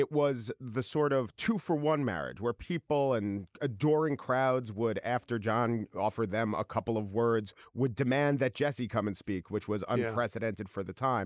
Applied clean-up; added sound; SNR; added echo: neural mask model Resemble Enhance denoiser.